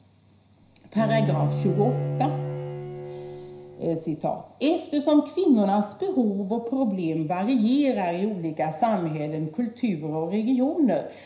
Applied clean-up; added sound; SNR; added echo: none; Bowed string instrument; 5 dB; reverberation time 0.5 s.